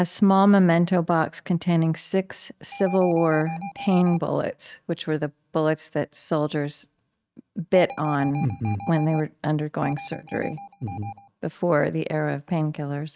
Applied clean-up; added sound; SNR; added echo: neural mask model RNNoise.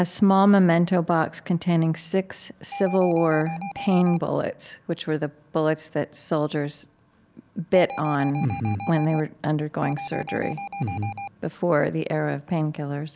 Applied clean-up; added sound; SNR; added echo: none; Alarm; 10 dB; none.